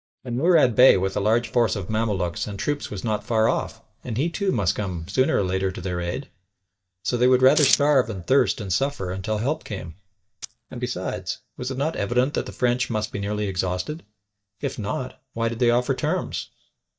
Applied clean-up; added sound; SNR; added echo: neural mask model DeepFilterNet 3.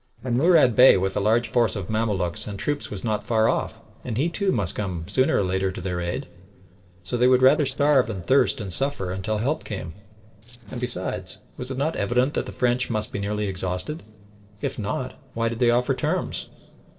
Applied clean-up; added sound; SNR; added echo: neural separator model SepFormer DNS4.